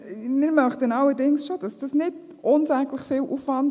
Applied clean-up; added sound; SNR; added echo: none; none; none; none.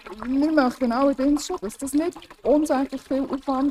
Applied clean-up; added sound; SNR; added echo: neural mask model RNNoise.